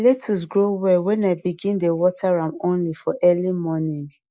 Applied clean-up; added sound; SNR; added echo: neural mask model Resemble Enhance denoiser.